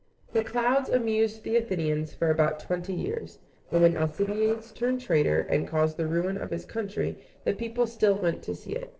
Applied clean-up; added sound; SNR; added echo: neural separator model SepFormer DNS4.